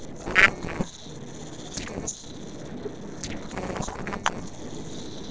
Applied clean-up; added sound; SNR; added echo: neural separator model SepFormer DNS4.